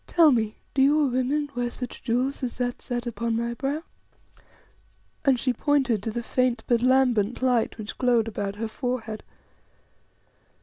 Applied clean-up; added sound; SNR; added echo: none; none; none; none.